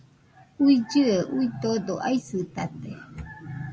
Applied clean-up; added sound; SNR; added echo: none; none; none; none.